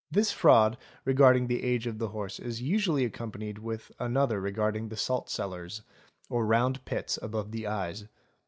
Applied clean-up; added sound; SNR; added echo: none; none; none; none.